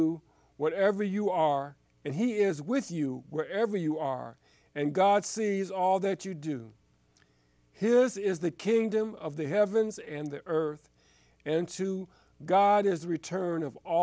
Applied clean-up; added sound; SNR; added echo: none; none; none; none.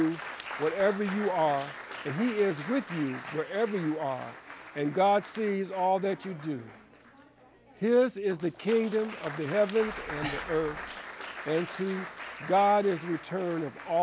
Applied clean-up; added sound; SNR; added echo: none; Breathing + Applause; 12 dB; none.